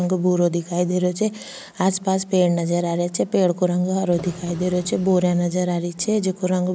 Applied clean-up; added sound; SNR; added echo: none; Printer; 18 dB; none.